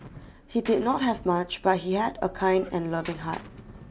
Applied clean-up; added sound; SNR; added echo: none; Gunshot, gunfire; 20 dB; none.